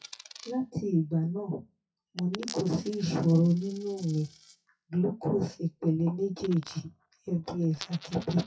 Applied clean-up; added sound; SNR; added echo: classical method WPE with log-MMSE.